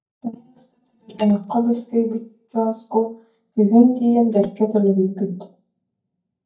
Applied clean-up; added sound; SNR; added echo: neural mask model DeepFilterNet 3.